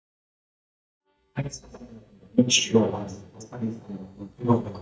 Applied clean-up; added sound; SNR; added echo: neural mask model DeepFilterNet 3.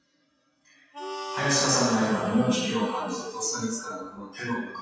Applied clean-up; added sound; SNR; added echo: classical method WPE with log-MMSE.